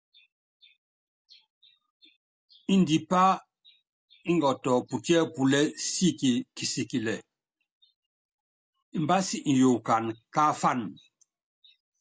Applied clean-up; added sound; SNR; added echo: none; none; none; none.